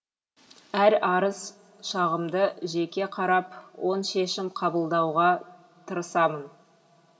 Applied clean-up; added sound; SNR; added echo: none; none; none; reverberation time 2.2 s.